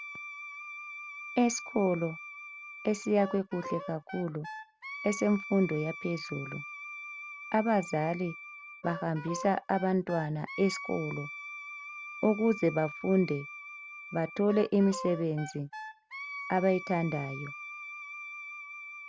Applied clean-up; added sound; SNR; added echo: none; Wind instrument, woodwind instrument; 11 dB; none.